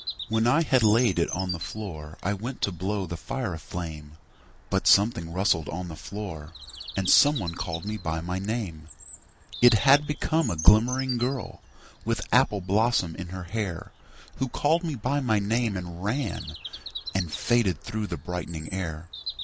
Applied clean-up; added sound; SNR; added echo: none; Bird vocalization, bird call, bird song; 15 dB; none.